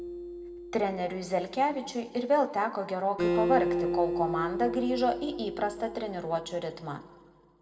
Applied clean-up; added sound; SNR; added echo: none; Acoustic guitar; 4 dB; reverberation time 1.6 s.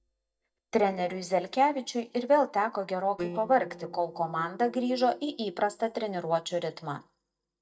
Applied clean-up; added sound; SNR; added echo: neural mask model DeepFilterNet 3.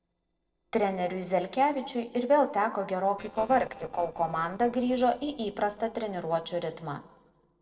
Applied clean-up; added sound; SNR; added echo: neural separator model SepFormer DNS4.